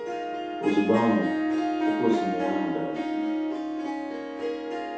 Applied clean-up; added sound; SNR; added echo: none; Harp; 0 dB; reverberation time 0.6 s.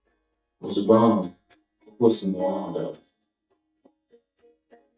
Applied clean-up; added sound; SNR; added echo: neural mask model DeepFilterNet 3.